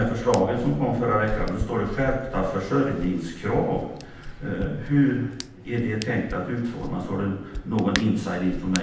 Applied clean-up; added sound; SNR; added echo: none; Hands; 11 dB; reverberation time 0.9 s.